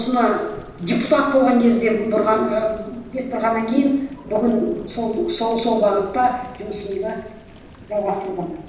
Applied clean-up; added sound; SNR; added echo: none; Thunder / Rain; 20 dB; reverberation time 0.9 s.